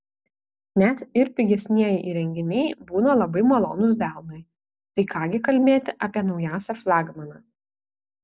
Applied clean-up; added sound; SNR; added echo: none; none; none; none.